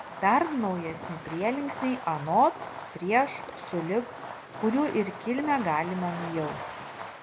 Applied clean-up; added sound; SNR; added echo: none; Fireworks; 11 dB; none.